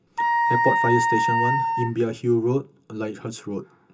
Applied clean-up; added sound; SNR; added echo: none; Wind instrument, woodwind instrument; -4 dB; reverberation time 0.2 s.